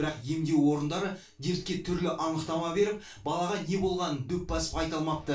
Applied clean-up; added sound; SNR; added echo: none; none; none; reverberation time 0.2 s.